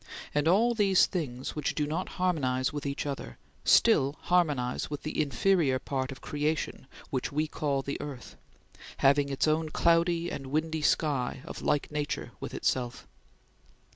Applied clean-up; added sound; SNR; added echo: none; none; none; none.